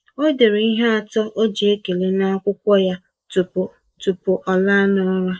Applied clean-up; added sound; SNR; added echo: neural mask model Resemble Enhance denoiser.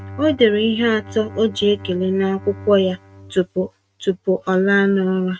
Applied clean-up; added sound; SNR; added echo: neural mask model RNNoise.